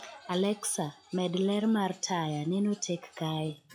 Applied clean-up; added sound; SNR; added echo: classical method log-MMSE.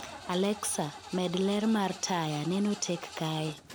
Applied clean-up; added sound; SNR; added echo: none; Engine starting / Car; 15 dB; none.